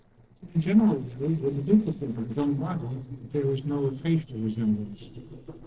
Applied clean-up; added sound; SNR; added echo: neural separator model SepFormer DNS4.